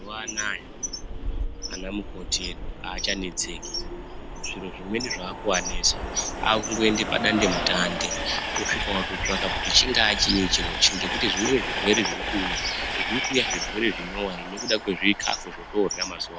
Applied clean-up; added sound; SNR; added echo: none; Train; 4 dB; none.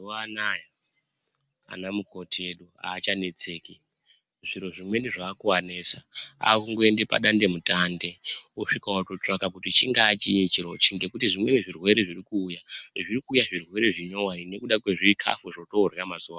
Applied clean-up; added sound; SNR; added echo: none; none; none; none.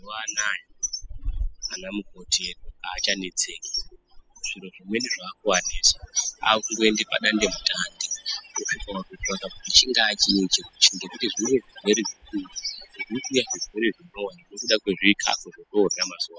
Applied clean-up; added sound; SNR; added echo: classical method spectral subtraction.